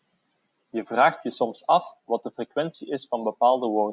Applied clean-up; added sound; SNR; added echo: none; none; none; none.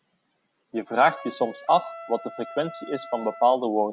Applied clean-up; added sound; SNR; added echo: none; Trumpet; 17 dB; none.